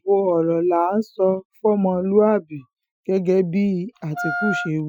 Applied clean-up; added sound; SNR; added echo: classical method Wiener filter.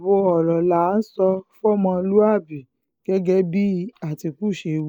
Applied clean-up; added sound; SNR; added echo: neural mask model Resemble Enhance denoiser.